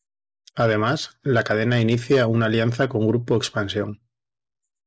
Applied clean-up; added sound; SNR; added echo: none; none; none; none.